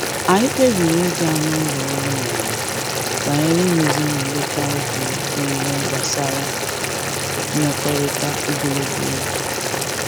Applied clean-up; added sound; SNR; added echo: none; Boiling; 0 dB; none.